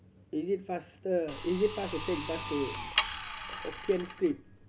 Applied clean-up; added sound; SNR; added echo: none; Sawing; 1 dB; none.